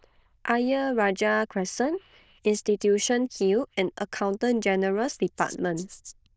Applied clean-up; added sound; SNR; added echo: neural diffusion model UNIVERSE++.